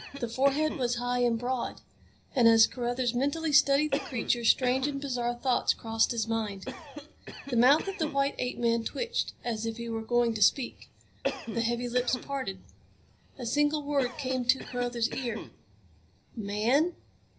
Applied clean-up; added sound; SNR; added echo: none; Cough; 13 dB; reverberation time 0.5 s.